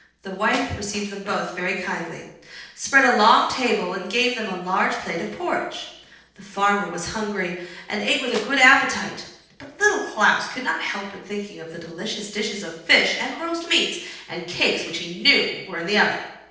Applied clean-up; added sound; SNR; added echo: neural separator model SepFormer DNS4.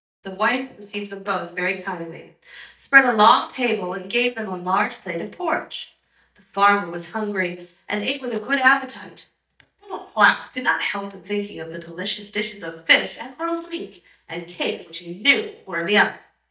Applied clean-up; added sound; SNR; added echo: neural mask model DeepFilterNet 3.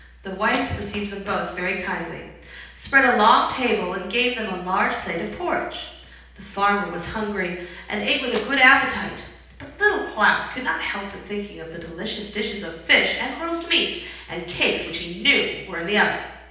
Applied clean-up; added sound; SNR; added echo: none; Wood; 17 dB; reverberation time 0.8 s.